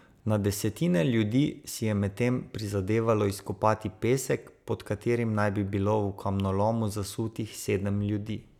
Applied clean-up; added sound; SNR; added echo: none; none; none; none.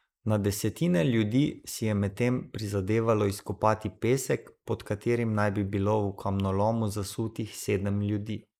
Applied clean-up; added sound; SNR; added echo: neural mask model Resemble Enhance denoiser.